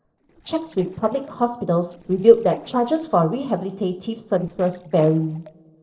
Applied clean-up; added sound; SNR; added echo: neural separator model SepFormer DNS4.